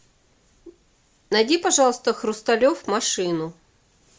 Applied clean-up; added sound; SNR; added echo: none; none; none; none.